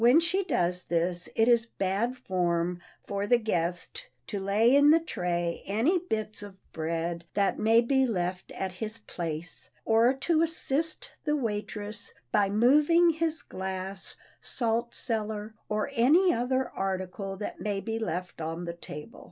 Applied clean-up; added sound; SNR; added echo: none; none; none; none.